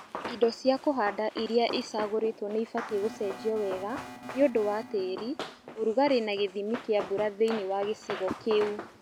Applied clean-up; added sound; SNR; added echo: none; Run + Alarm; 12 dB; none.